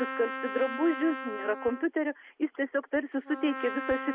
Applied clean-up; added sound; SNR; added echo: none; Trumpet; 8 dB; none.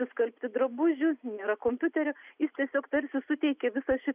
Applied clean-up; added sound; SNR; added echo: none; none; none; none.